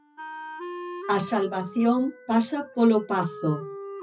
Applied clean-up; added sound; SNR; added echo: classical method WPE with log-MMSE.